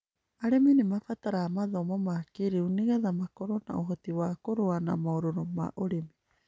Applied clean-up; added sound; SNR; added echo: none; none; none; none.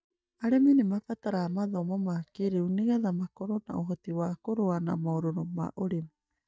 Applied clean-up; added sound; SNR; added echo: neural mask model DeepFilterNet 3.